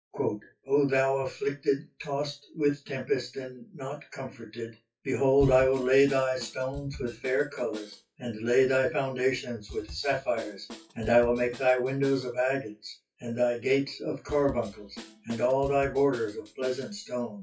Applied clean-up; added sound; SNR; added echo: classical method WPE with log-MMSE.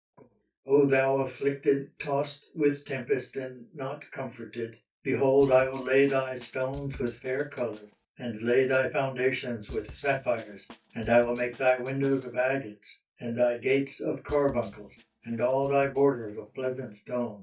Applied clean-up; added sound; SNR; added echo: neural mask model DeepFilterNet 3.